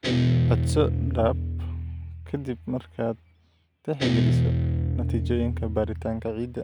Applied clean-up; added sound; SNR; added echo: none; Guitar; -4 dB; none.